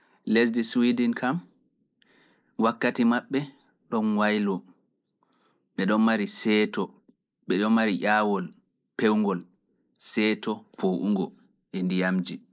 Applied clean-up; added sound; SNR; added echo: neural mask model Resemble Enhance denoiser.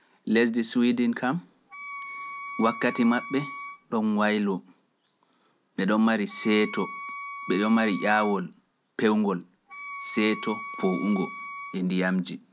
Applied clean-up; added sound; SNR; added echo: none; Wind instrument, woodwind instrument; 12 dB; none.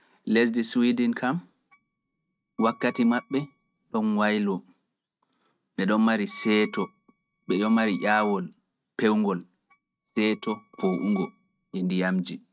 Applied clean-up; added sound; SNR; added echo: neural mask model RNNoise.